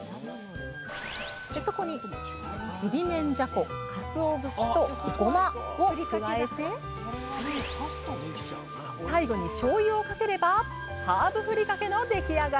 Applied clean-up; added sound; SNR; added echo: none; none; none; none.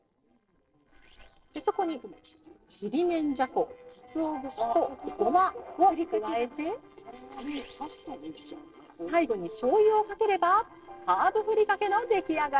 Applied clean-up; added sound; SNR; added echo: neural separator model SepFormer DNS4.